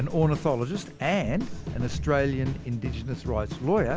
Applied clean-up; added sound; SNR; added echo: none; Crow; 12 dB; none.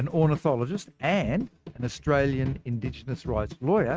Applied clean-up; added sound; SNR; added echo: neural mask model RNNoise.